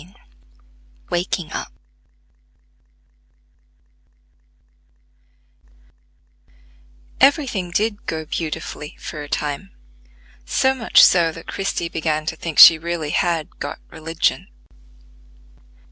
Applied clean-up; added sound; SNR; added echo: none; none; none; none.